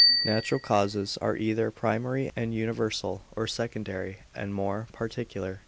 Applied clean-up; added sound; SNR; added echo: none; Bicycle bell; 3 dB; none.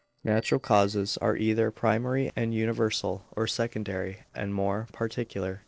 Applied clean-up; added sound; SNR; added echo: neural separator model SepFormer DNS4.